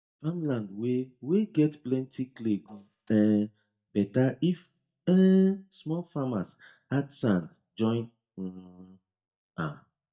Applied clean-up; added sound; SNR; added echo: neural mask model DeepFilterNet 3.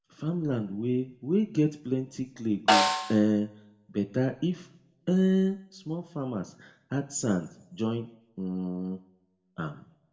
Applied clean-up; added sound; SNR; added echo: none; Snare drum; 0 dB; reverberation time 0.6 s.